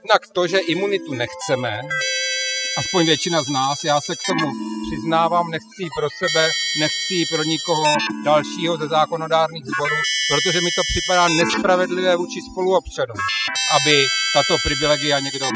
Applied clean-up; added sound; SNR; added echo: classical method spectral subtraction.